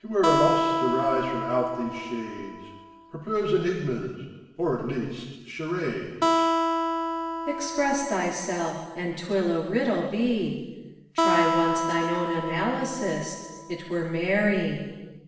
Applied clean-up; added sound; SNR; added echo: none; Acoustic guitar; 1 dB; reverberation time 1.2 s.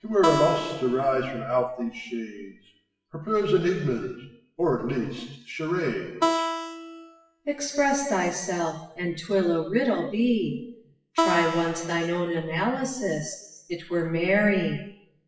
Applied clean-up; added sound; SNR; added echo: classical method WPE with log-MMSE.